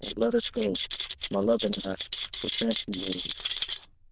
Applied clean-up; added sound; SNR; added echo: neural diffusion model UNIVERSE++.